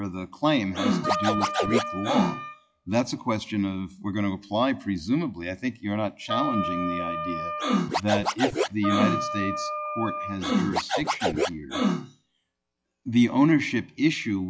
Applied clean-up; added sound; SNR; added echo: classical method log-MMSE.